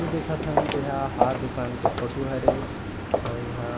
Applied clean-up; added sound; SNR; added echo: none; Walk, footsteps; -3 dB; reverberation time 0.9 s.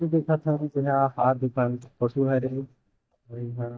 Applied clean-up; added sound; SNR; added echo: neural mask model DeepFilterNet 3.